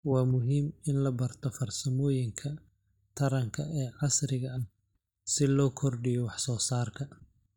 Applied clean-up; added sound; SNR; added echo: neural mask model DeepFilterNet 3.